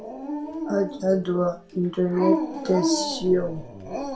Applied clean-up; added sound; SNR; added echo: none; Dog; 4 dB; reverberation time 0.3 s.